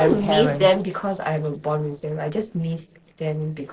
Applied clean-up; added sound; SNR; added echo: neural separator model SepFormer DNS4.